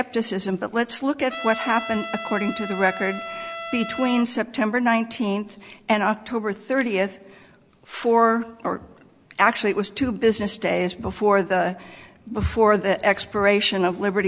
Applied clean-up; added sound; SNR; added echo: none; Trumpet; 10 dB; none.